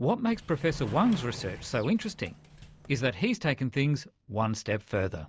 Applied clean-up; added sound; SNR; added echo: none; Sliding door; 14 dB; none.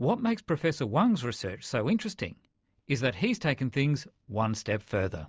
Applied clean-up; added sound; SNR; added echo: none; none; none; none.